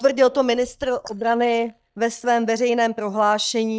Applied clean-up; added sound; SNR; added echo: neural mask model DeepFilterNet 3.